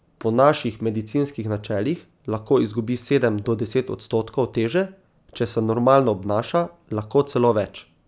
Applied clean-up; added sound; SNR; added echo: none; none; none; none.